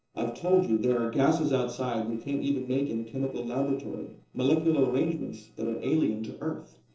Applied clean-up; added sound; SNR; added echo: neural separator model SepFormer DNS4.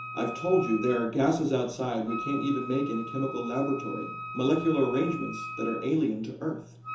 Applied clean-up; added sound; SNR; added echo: none; Wind instrument, woodwind instrument; 11 dB; reverberation time 0.6 s.